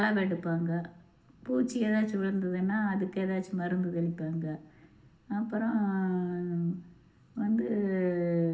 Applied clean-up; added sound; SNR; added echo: none; none; none; reverberation time 0.7 s.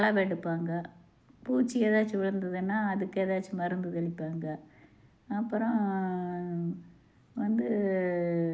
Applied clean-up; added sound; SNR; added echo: none; none; none; none.